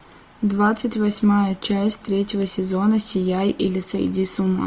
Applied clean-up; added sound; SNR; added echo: none; none; none; none.